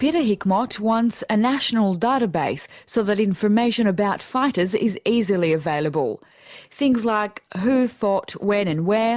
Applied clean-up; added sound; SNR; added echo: none; none; none; none.